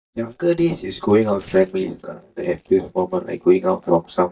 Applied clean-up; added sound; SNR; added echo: neural mask model DeepFilterNet 3.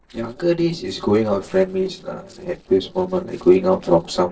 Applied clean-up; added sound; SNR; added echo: neural separator model SepFormer DNS4.